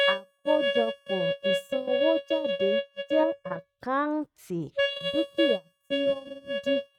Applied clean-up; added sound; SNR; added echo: neural mask model RNNoise.